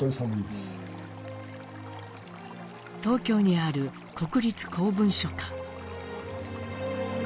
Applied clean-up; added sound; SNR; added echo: none; Stream; 19 dB; none.